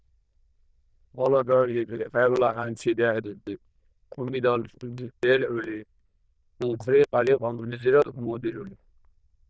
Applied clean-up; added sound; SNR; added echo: neural diffusion model UNIVERSE++.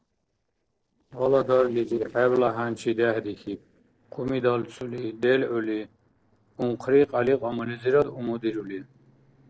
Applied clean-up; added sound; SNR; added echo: neural separator model SepFormer DNS4.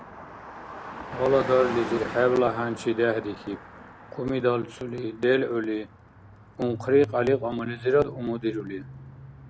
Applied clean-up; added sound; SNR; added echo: none; Car passing by; 13 dB; none.